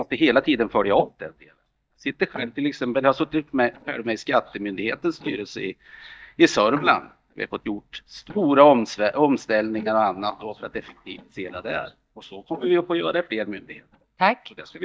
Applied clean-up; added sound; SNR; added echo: neural mask model DeepFilterNet 3.